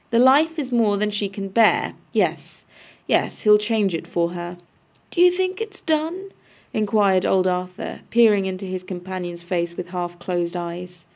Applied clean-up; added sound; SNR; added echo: none; none; none; none.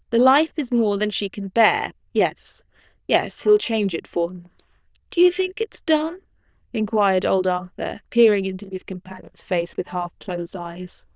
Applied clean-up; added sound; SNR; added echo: neural diffusion model UNIVERSE++.